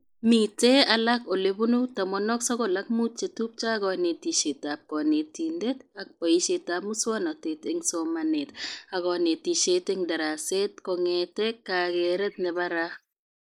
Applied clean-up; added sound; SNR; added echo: neural mask model Resemble Enhance denoiser.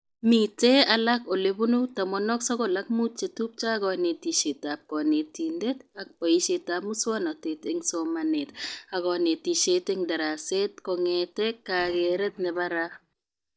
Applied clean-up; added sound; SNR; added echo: neural mask model DeepFilterNet 3.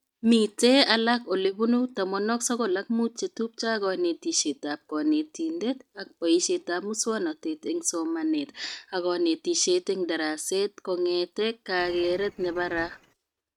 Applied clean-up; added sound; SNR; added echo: neural mask model RNNoise.